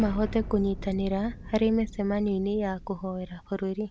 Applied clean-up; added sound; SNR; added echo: none; Explosion; 12 dB; none.